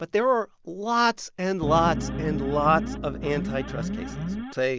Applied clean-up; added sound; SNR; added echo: none; Alarm + Piano; 4 dB; none.